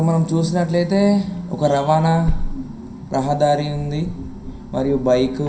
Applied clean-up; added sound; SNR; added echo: none; Wind; 11 dB; reverberation time 0.3 s.